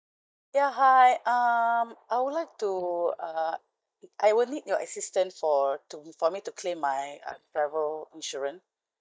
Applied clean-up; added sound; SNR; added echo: neural mask model DeepFilterNet 3.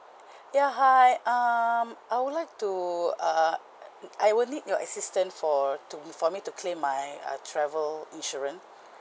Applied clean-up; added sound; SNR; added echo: none; none; none; none.